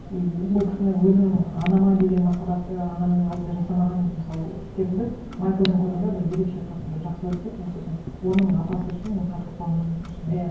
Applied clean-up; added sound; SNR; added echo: none; Clock; 14 dB; reverberation time 0.9 s.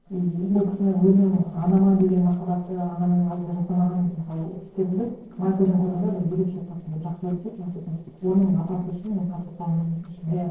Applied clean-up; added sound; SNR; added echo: neural separator model SepFormer DNS4.